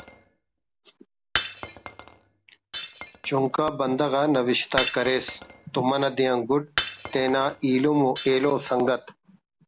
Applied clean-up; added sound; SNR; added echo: none; Shatter; 9 dB; none.